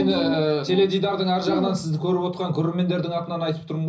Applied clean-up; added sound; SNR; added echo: none; none; none; reverberation time 0.5 s.